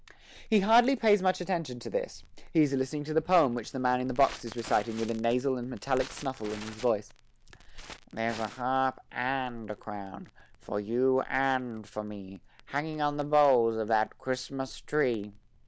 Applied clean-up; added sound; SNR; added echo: none; Crackle; 19 dB; none.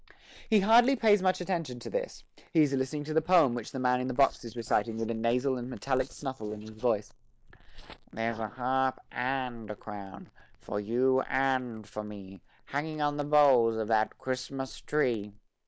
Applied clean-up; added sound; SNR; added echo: neural mask model Resemble Enhance denoiser.